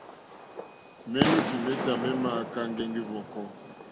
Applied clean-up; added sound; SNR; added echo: none; Fireworks; 1 dB; none.